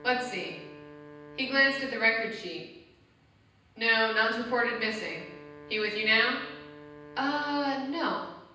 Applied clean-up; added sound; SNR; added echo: none; Wind instrument, woodwind instrument; 19 dB; reverberation time 0.9 s.